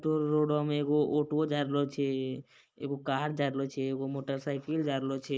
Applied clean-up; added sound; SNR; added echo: neural mask model Resemble Enhance denoiser.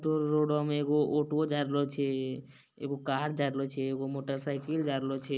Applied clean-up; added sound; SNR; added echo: none; none; none; none.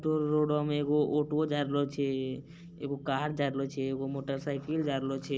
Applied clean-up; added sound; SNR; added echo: none; Wind; 19 dB; none.